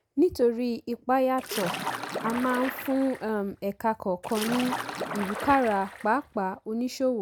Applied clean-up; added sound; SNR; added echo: none; Splash, splatter; 8 dB; none.